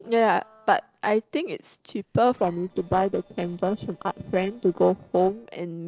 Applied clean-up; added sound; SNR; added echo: neural separator model SepFormer DNS4.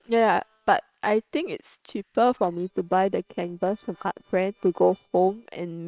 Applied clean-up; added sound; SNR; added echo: neural separator model SepFormer WHAM!.